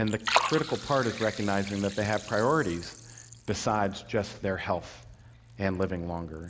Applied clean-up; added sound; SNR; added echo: none; Liquid; 7 dB; none.